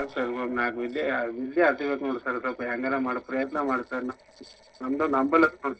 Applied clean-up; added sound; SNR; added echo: neural separator model SepFormer DNS4.